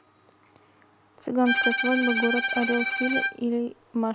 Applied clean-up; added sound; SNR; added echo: none; Bowed string instrument; 1 dB; none.